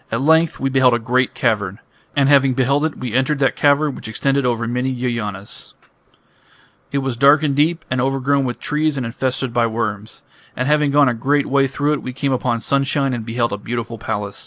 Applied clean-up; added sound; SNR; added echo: none; none; none; none.